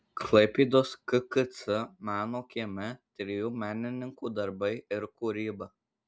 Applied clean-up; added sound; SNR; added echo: none; none; none; none.